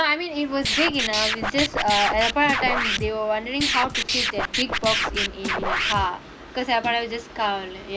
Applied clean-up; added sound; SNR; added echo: none; Scratching (performance technique); 0 dB; none.